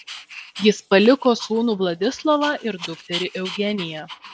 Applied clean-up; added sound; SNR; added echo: none; Dog; 16 dB; none.